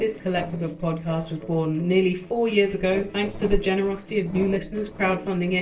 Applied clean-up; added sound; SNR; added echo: neural separator model SepFormer DNS4.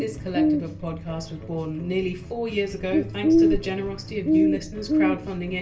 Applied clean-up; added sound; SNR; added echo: none; Bird; -4 dB; reverberation time 0.3 s.